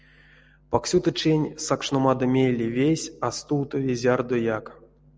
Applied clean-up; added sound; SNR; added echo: none; none; none; none.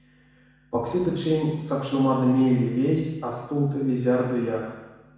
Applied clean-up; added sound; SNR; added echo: none; none; none; reverberation time 1.1 s.